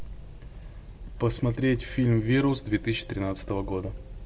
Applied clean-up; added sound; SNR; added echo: none; none; none; none.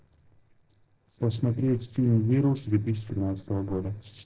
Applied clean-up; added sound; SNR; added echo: neural separator model SepFormer DNS4.